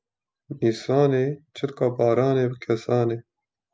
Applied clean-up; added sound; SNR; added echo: none; none; none; none.